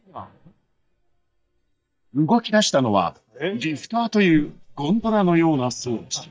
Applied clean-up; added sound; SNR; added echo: neural mask model DeepFilterNet 3.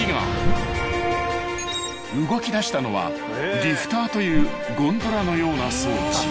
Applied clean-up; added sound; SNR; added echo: none; Whoosh, swoosh, swish; 5 dB; none.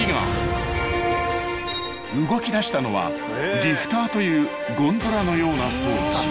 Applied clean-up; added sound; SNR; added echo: none; none; none; none.